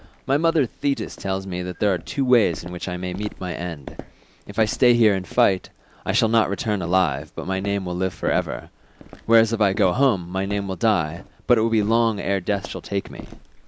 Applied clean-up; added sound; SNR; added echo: none; Walk, footsteps; 18 dB; none.